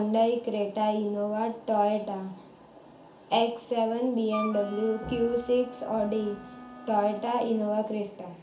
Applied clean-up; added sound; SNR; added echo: none; Wind instrument, woodwind instrument; 14 dB; reverberation time 0.4 s.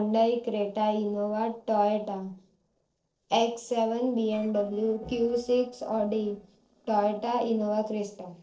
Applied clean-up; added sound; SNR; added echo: neural separator model SepFormer DNS4.